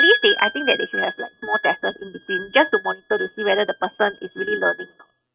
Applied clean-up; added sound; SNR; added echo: neural mask model RNNoise.